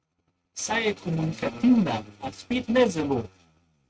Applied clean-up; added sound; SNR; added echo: neural mask model RNNoise.